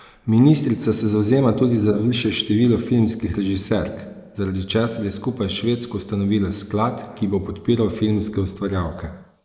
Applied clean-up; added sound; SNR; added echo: neural mask model Resemble Enhance denoiser.